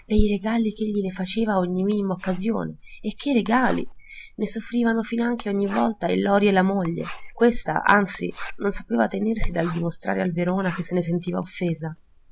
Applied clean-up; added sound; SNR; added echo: none; Writing; 16 dB; none.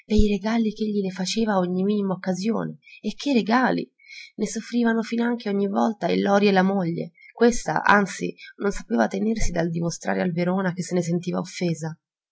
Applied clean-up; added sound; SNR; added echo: none; none; none; none.